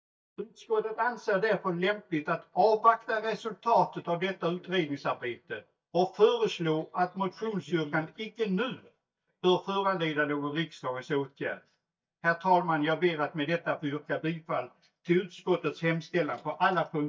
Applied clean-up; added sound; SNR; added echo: neural mask model DeepFilterNet 3.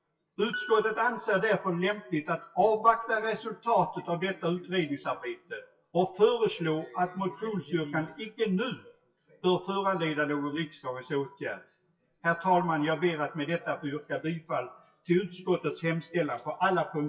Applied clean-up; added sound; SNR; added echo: classical method WPE with log-MMSE.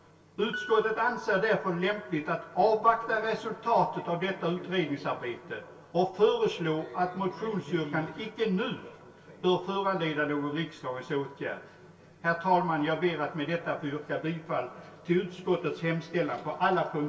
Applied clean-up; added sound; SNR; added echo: none; Piano; 13 dB; reverberation time 0.2 s.